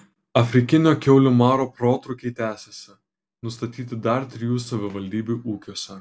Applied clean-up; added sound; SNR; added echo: none; none; none; none.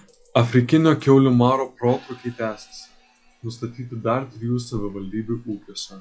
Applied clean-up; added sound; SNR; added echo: classical method log-MMSE.